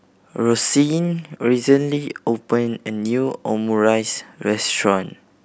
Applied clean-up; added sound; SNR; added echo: none; none; none; none.